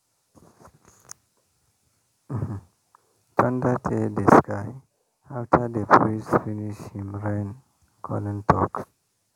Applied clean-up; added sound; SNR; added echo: none; none; none; none.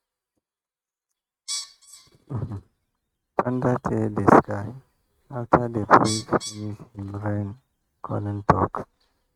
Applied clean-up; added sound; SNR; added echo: neural mask model RNNoise.